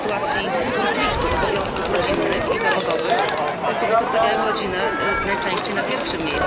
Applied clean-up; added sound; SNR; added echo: none; Crowd; -5 dB; none.